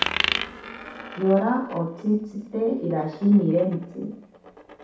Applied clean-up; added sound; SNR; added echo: none; Coin (dropping); 8 dB; reverberation time 0.6 s.